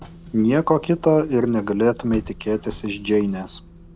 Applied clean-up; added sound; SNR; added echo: none; Bus / Engine; 19 dB; none.